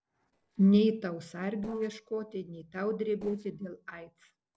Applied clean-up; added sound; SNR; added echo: neural separator model SepFormer DNS4.